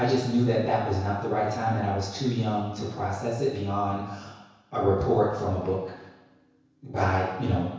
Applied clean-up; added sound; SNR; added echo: none; none; none; reverberation time 1.1 s.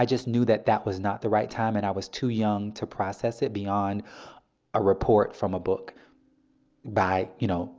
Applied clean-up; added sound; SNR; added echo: none; none; none; none.